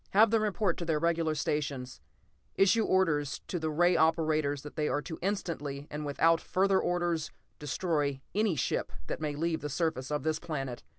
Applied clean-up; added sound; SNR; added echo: none; none; none; none.